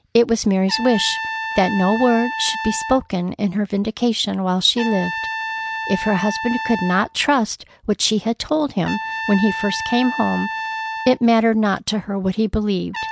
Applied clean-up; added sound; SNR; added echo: none; Trumpet; 9 dB; none.